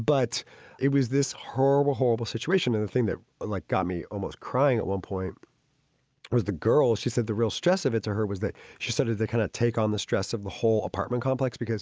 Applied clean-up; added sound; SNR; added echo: none; none; none; none.